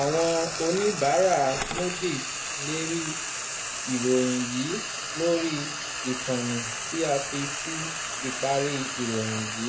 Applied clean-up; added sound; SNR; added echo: none; Frying (food); 4 dB; reverberation time 0.3 s.